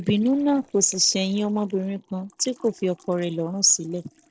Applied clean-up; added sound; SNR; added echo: neural separator model SepFormer DNS4.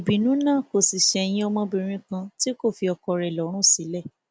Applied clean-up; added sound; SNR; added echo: none; none; none; none.